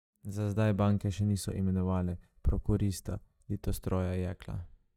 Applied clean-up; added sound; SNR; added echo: neural mask model DeepFilterNet 3.